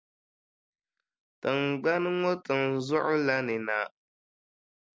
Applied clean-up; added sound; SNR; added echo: none; none; none; none.